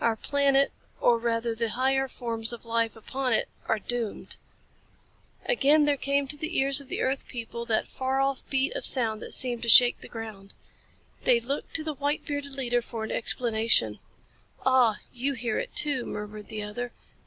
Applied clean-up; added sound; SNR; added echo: none; none; none; none.